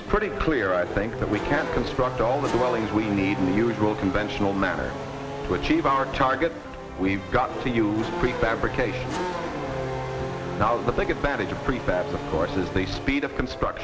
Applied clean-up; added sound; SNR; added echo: none; Race car, auto racing / Accelerating, revving, vroom; 8 dB; none.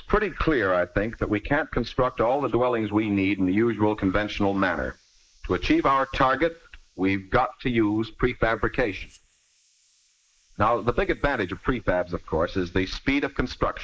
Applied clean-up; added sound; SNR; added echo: neural mask model Resemble Enhance denoiser.